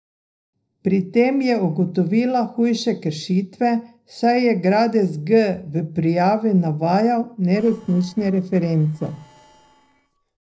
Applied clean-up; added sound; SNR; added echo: neural separator model SepFormer DNS4.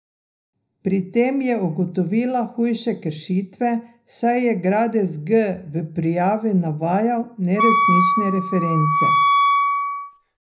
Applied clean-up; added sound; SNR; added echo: none; Wind instrument, woodwind instrument; -3 dB; reverberation time 0.4 s.